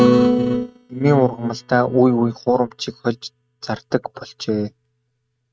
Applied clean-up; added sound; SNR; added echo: neural mask model RNNoise.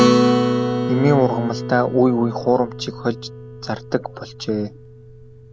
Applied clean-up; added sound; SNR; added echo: none; Acoustic guitar; 1 dB; none.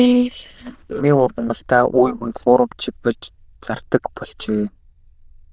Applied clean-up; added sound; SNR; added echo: neural diffusion model UNIVERSE++.